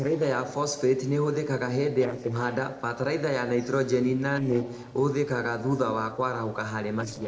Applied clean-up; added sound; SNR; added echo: neural separator model SepFormer DNS4.